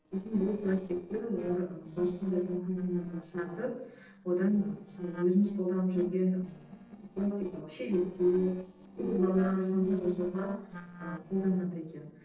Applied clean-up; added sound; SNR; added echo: neural separator model SepFormer DNS4.